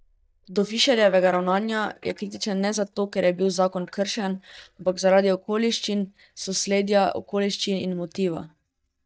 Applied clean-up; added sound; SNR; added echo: neural mask model DeepFilterNet 3.